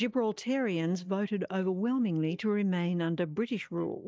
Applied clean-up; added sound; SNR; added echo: neural mask model DeepFilterNet 3.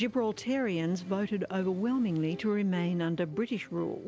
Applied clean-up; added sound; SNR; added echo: none; Accelerating, revving, vroom + Plucked string instrument; 19 dB; none.